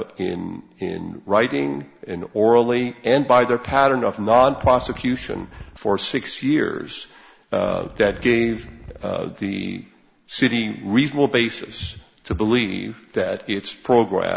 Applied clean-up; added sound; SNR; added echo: none; Wind; 18 dB; none.